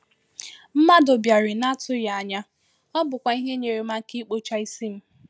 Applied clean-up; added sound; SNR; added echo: none; none; none; none.